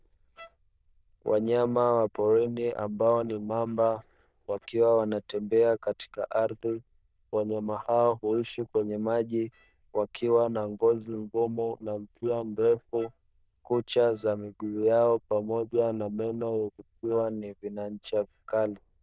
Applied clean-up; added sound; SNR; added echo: neural diffusion model UNIVERSE++.